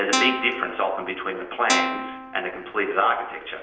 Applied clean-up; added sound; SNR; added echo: none; Guitar; 2 dB; reverberation time 0.9 s.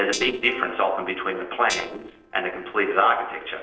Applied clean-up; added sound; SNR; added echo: neural separator model SepFormer DNS4.